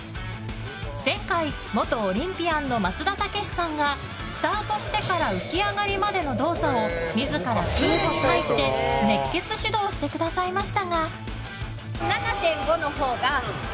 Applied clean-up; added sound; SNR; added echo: none; none; none; none.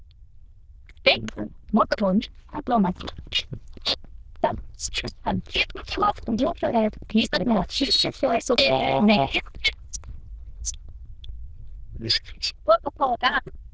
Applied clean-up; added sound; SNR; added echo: neural diffusion model UNIVERSE++.